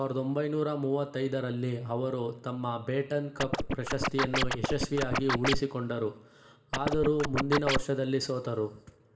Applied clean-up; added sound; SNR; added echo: none; Scratching (performance technique); 0 dB; reverberation time 1.2 s.